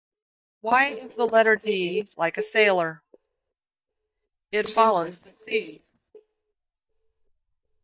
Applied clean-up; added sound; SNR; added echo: neural mask model DeepFilterNet 3.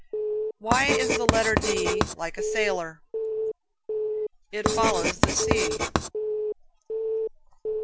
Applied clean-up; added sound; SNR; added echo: none; Alarm / Keyboard (musical) + Writing; -4 dB; none.